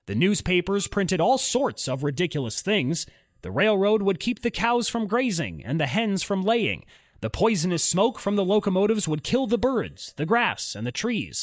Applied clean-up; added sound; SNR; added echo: neural mask model DeepFilterNet 3.